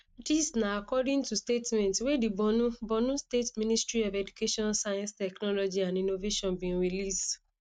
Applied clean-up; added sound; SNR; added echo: neural mask model RNNoise.